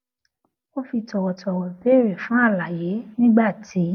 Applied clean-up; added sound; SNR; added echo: none; none; none; none.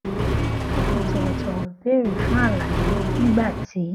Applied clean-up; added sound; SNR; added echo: none; Accelerating, revving, vroom; -2 dB; none.